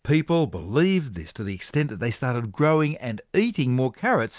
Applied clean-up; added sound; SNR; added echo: none; none; none; none.